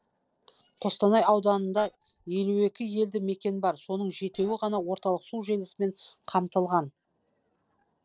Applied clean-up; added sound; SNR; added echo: neural separator model SepFormer DNS4.